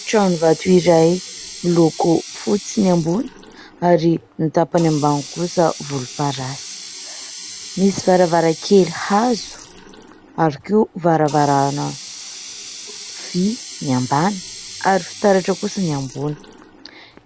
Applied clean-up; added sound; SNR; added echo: none; Water tap, faucet; 15 dB; none.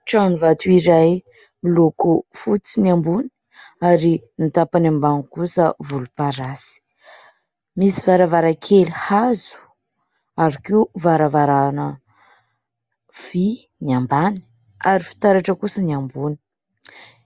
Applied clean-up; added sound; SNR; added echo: none; none; none; none.